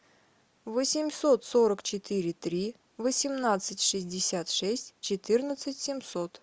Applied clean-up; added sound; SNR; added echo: none; none; none; none.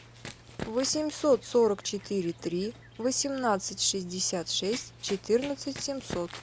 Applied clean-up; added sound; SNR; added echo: none; Run; 16 dB; none.